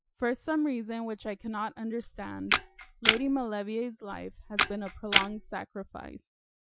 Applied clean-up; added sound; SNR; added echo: classical method Wiener filter.